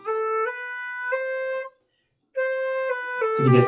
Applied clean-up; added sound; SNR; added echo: classical method WPE with log-MMSE.